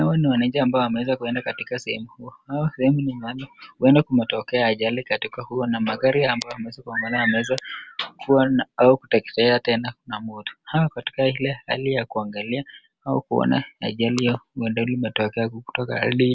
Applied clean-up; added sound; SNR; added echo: none; none; none; none.